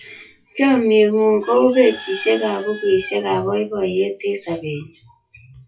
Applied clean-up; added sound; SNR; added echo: classical method WPE with log-MMSE.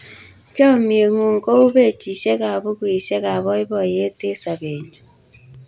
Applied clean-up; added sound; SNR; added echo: none; none; none; none.